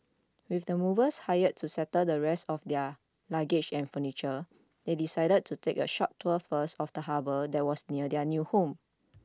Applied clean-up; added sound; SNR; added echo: none; none; none; none.